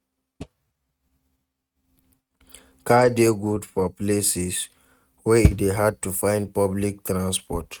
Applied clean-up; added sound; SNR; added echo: neural mask model RNNoise.